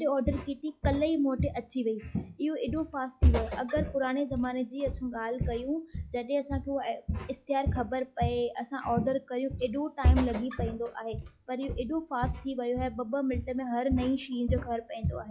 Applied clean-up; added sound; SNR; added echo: classical method log-MMSE.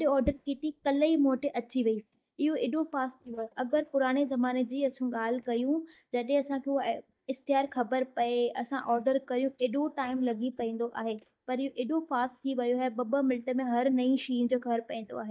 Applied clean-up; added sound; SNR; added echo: neural mask model DeepFilterNet 3.